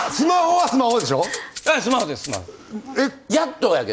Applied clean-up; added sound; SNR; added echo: none; Rattle (instrument); 15 dB; none.